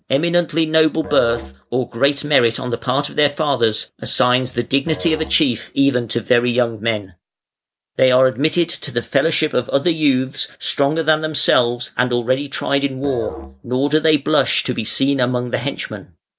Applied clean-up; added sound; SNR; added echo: none; Musical instrument; 18 dB; none.